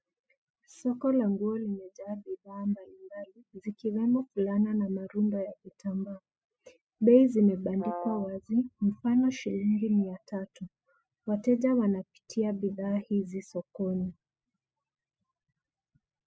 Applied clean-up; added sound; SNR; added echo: classical method spectral subtraction.